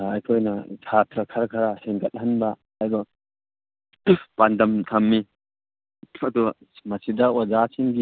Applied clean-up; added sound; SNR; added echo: none; none; none; none.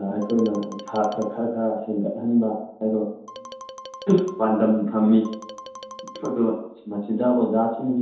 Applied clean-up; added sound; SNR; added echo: none; Marimba, xylophone; 17 dB; reverberation time 0.8 s.